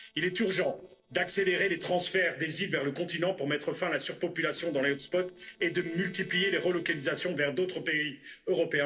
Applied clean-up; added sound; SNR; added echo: neural separator model SepFormer DNS4.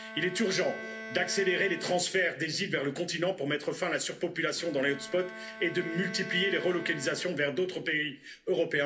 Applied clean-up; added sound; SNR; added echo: none; Bowed string instrument; 14 dB; reverberation time 0.3 s.